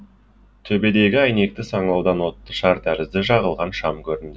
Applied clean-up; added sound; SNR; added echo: none; none; none; none.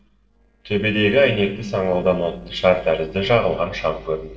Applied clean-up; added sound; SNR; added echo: neural separator model SepFormer DNS4.